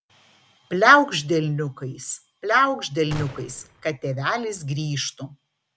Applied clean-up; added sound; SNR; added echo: none; Gunshot, gunfire; 15 dB; none.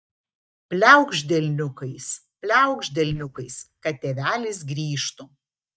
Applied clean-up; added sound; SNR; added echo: neural mask model DeepFilterNet 3.